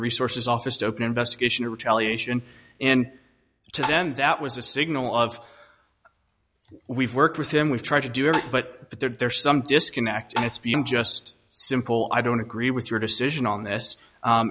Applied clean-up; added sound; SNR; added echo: none; Tap; 5 dB; none.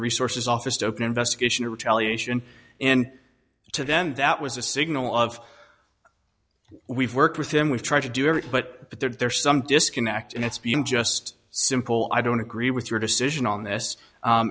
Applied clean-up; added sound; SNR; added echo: neural separator model SepFormer DNS4.